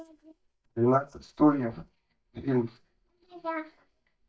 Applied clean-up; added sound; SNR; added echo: neural mask model DeepFilterNet 3.